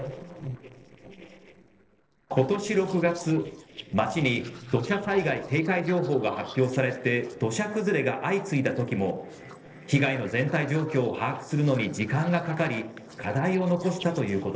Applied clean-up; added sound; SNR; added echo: neural separator model SepFormer DNS4.